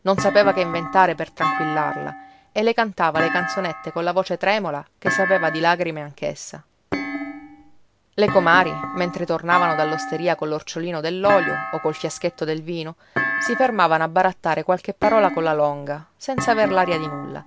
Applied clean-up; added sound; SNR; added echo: none; Thump, thud; 7 dB; none.